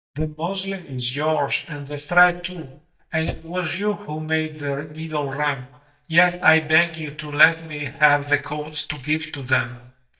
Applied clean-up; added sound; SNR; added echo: neural mask model DeepFilterNet 3.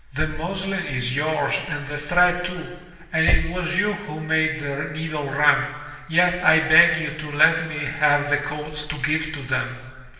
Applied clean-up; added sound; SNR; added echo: none; Slam / Car; 2 dB; reverberation time 1.4 s.